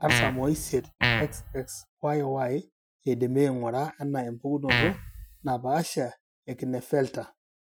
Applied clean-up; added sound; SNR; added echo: classical method Wiener filter.